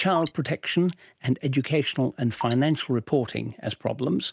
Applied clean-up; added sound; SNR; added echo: none; Drip; 17 dB; none.